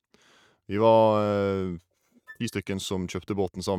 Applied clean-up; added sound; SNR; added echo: neural mask model RNNoise.